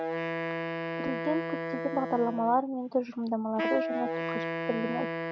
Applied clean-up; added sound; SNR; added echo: none; Wind instrument, woodwind instrument; 2 dB; none.